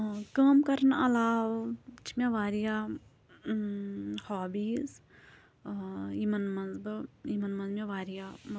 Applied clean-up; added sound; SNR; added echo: none; none; none; none.